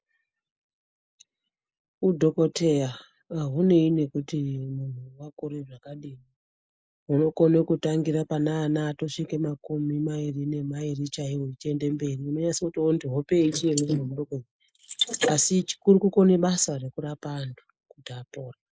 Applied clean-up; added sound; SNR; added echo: neural mask model Resemble Enhance denoiser.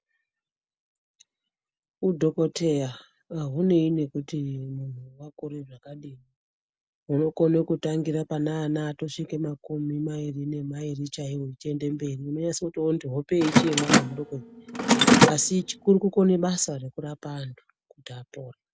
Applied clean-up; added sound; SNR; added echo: none; Mechanisms; -5 dB; none.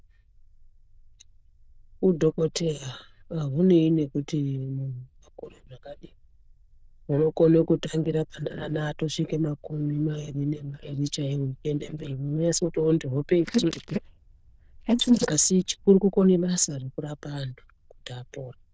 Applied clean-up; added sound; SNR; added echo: neural diffusion model UNIVERSE++.